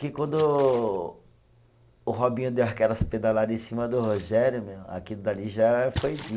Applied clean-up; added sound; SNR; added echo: none; Splash, splatter; 18 dB; none.